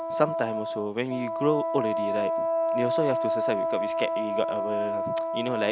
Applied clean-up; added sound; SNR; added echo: none; Wind instrument, woodwind instrument; -2 dB; none.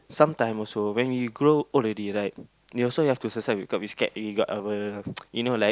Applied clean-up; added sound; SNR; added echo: none; none; none; none.